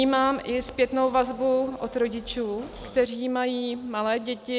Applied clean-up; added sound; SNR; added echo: none; none; none; none.